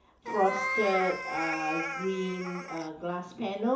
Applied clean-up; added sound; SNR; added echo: none; Meow; 5 dB; reverberation time 0.7 s.